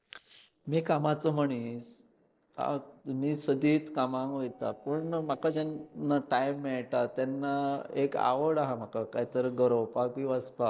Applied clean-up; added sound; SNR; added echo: neural separator model SepFormer DNS4.